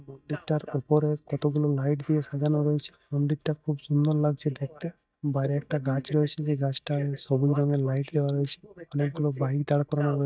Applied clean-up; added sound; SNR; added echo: neural mask model DeepFilterNet 3.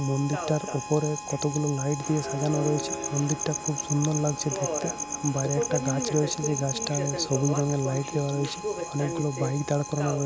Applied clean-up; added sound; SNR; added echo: none; Harmonica + Subway, metro, underground; 7 dB; none.